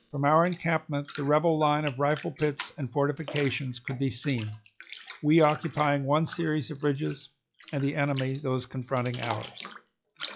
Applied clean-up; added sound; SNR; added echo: classical method log-MMSE.